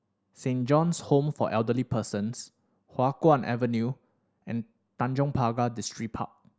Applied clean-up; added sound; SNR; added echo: none; none; none; none.